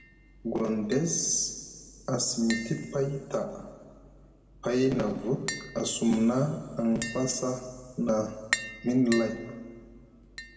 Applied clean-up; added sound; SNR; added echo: none; Tap; 13 dB; reverberation time 1.8 s.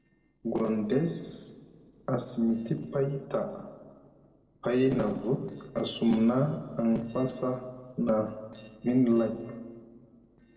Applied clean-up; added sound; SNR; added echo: neural separator model SepFormer DNS4.